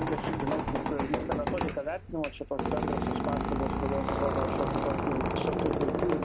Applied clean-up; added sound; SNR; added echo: none; Squeak; -4 dB; none.